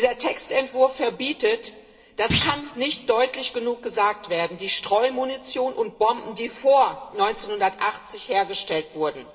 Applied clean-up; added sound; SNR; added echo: none; Thump, thud; 4 dB; reverberation time 2.0 s.